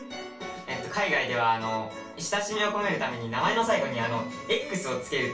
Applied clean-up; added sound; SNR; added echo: none; none; none; reverberation time 0.3 s.